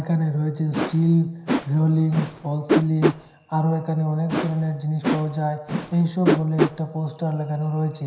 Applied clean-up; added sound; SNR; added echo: none; Whoosh, swoosh, swish; 4 dB; reverberation time 0.9 s.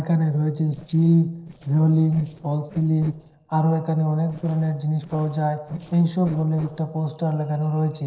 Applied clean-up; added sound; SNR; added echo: neural separator model SepFormer DNS4.